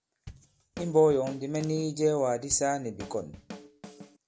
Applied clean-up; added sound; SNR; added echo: none; Drum / Drum kit; 17 dB; none.